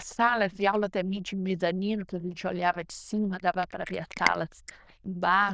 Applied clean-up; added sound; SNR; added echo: neural diffusion model UNIVERSE++.